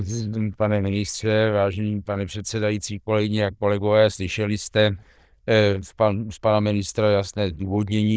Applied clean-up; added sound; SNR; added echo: neural diffusion model UNIVERSE++.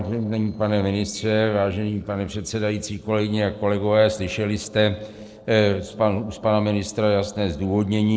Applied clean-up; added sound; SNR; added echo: neural separator model SepFormer DNS4.